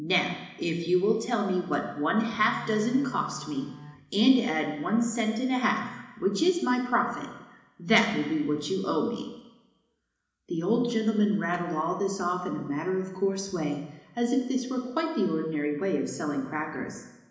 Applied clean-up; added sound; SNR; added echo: none; Bowed string instrument; 17 dB; reverberation time 1.0 s.